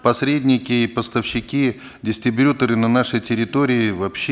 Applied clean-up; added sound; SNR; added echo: none; none; none; none.